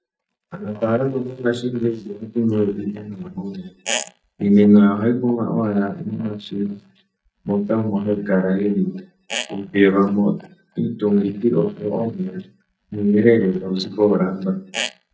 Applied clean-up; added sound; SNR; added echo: neural mask model DeepFilterNet 3.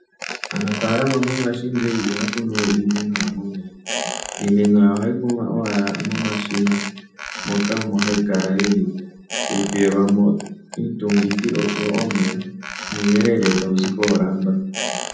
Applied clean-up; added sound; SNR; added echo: none; Squeak; 9 dB; reverberation time 0.6 s.